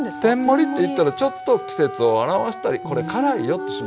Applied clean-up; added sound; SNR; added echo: none; Wind instrument, woodwind instrument + Wind instrument, woodwind instrument; 12 dB; none.